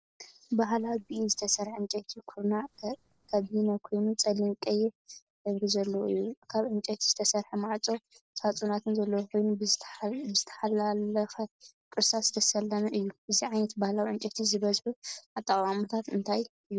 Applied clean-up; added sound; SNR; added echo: neural separator model SepFormer DNS4.